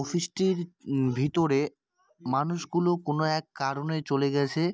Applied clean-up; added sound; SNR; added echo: none; none; none; none.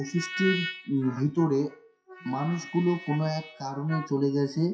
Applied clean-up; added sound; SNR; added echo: classical method WPE with log-MMSE.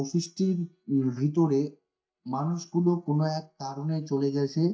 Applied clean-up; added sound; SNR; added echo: neural mask model DeepFilterNet 3.